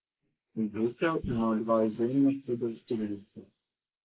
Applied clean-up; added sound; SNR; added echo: neural mask model Resemble Enhance denoiser.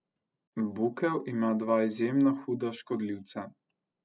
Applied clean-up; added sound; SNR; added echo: none; none; none; none.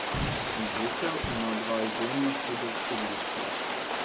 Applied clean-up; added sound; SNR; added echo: none; Fire + Rain; -3 dB; none.